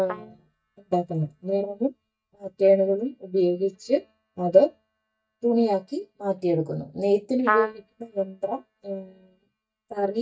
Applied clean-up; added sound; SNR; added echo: neural mask model DeepFilterNet 3.